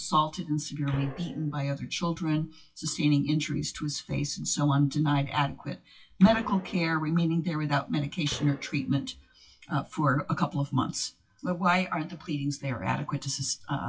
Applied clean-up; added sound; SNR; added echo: classical method WPE with log-MMSE.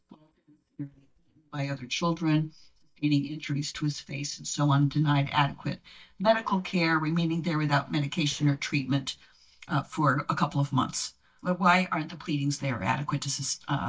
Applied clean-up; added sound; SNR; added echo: neural mask model DeepFilterNet 3.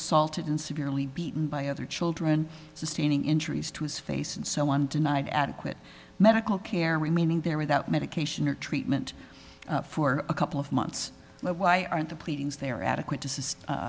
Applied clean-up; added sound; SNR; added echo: none; none; none; none.